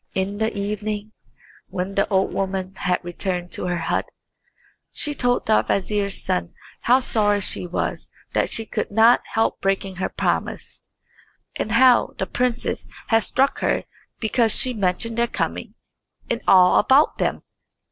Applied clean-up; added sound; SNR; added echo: neural separator model SepFormer DNS4.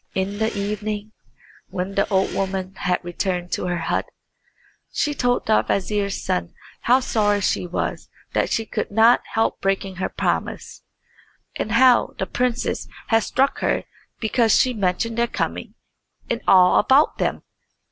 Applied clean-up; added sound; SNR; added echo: none; Engine; 19 dB; none.